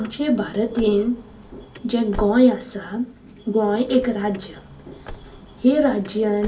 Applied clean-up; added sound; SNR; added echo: none; Car; 17 dB; reverberation time 0.3 s.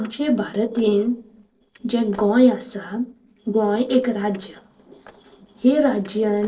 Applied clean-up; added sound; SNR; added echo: neural separator model SepFormer DNS4.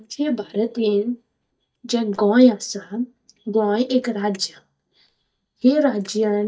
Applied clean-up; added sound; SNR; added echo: neural mask model DeepFilterNet 3.